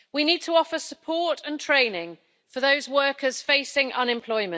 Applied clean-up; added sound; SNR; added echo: none; none; none; none.